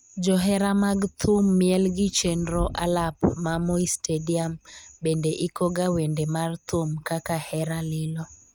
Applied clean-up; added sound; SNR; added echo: neural mask model RNNoise.